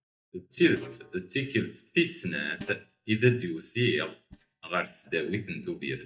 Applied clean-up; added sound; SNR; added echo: neural mask model DeepFilterNet 3.